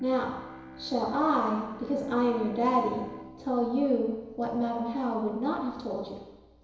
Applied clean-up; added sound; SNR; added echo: none; Bowed string instrument; 19 dB; reverberation time 1.0 s.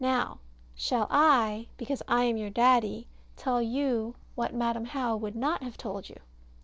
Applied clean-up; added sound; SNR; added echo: none; none; none; none.